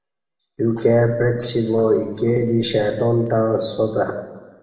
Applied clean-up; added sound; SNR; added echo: none; none; none; reverberation time 1.1 s.